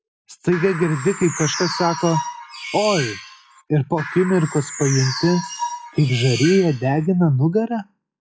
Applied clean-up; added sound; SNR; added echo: classical method log-MMSE.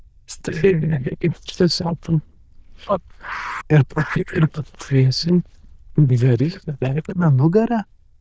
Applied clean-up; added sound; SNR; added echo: neural diffusion model UNIVERSE++.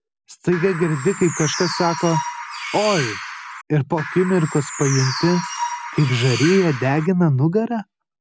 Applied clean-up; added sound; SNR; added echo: none; Bird; 8 dB; none.